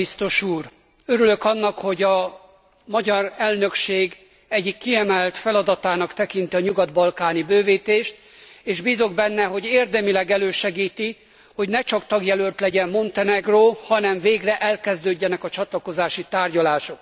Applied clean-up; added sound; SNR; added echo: none; none; none; none.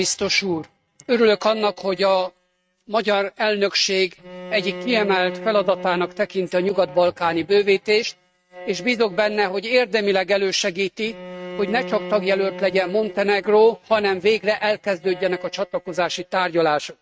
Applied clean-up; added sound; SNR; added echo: neural mask model RNNoise.